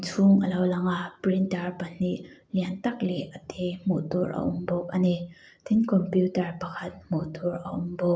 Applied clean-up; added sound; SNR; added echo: none; none; none; none.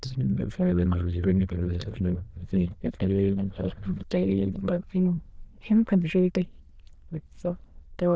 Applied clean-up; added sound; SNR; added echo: neural diffusion model UNIVERSE++.